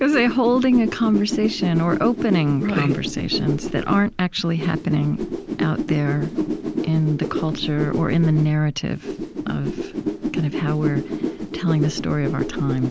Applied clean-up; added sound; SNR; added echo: none; Whoosh, swoosh, swish; 6 dB; none.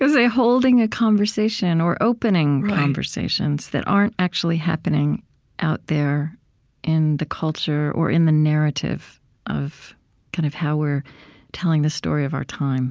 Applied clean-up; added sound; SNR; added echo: none; none; none; none.